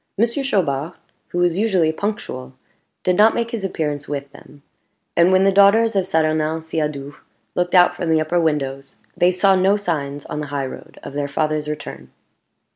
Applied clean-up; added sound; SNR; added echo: none; none; none; none.